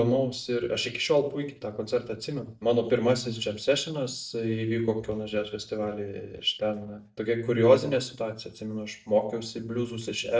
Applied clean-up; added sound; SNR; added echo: neural mask model DeepFilterNet 3.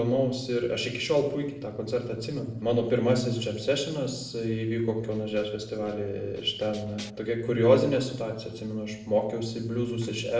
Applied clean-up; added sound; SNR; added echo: neural separator model SepFormer DNS4.